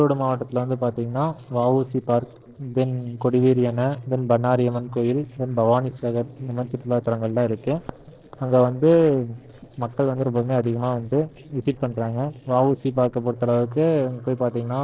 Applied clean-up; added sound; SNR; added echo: neural separator model SepFormer DNS4.